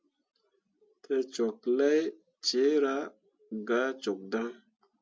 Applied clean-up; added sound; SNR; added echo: none; none; none; none.